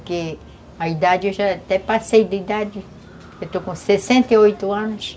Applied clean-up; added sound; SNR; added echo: none; none; none; none.